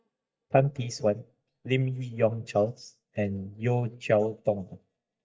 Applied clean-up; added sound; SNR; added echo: neural mask model DeepFilterNet 3.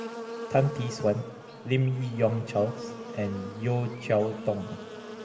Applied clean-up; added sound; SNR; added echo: none; Buzz; 10 dB; reverberation time 2.9 s.